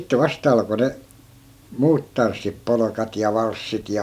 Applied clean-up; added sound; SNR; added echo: none; none; none; none.